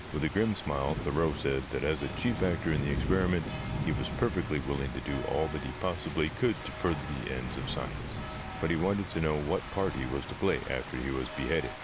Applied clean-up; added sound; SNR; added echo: none; Rain; 6 dB; none.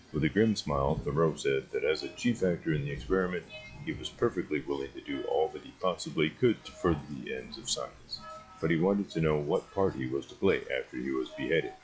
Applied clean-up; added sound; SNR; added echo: classical method log-MMSE.